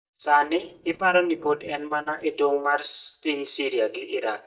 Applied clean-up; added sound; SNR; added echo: neural mask model DeepFilterNet 3.